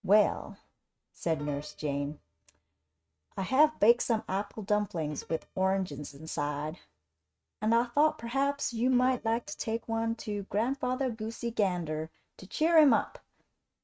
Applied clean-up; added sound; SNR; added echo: neural mask model RNNoise.